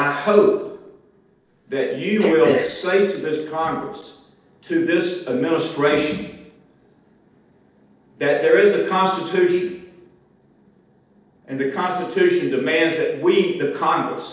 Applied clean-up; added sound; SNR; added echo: neural separator model SepFormer DNS4.